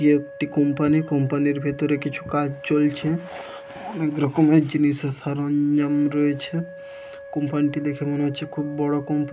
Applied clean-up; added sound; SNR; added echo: none; Wind instrument, woodwind instrument; 18 dB; none.